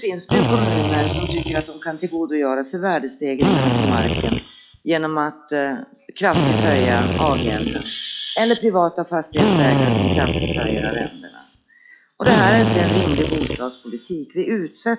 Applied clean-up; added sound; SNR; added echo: classical method log-MMSE.